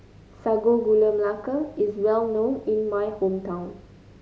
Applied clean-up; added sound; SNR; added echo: none; none; none; none.